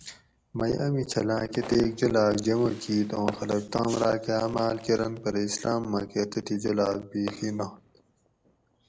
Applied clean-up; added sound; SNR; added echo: none; Fireworks; 19 dB; none.